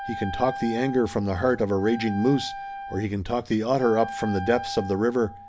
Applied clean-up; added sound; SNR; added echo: none; Wind instrument, woodwind instrument; 11 dB; none.